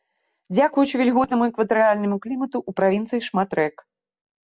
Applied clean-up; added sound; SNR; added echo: none; none; none; none.